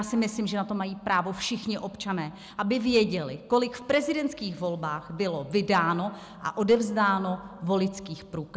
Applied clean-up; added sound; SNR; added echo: none; none; none; none.